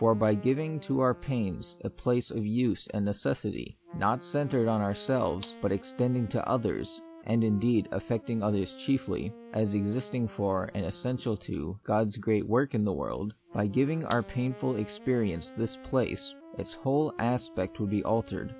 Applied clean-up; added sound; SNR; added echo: none; Gunshot, gunfire + Wind instrument, woodwind instrument; 19 dB; none.